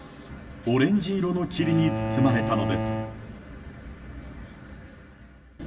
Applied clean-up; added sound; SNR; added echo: none; Bowed string instrument; 4 dB; reverberation time 2.1 s.